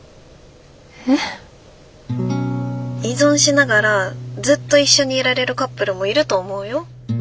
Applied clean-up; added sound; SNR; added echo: none; none; none; none.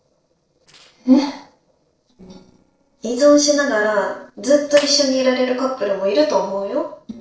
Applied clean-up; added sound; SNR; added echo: neural separator model SepFormer DNS4.